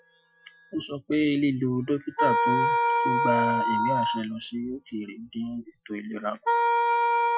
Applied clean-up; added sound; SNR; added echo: classical method Wiener filter.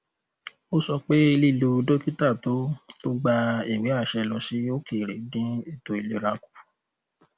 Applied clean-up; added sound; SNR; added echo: none; none; none; none.